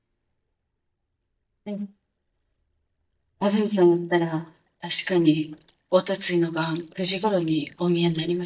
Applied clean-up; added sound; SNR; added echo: neural mask model DeepFilterNet 3.